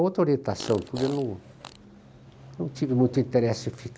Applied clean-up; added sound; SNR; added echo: none; Fart; 15 dB; none.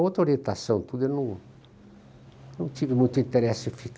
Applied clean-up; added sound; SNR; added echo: none; none; none; none.